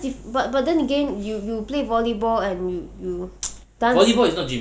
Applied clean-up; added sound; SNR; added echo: none; none; none; none.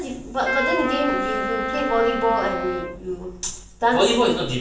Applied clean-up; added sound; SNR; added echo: none; Wind instrument, woodwind instrument; 4 dB; reverberation time 0.7 s.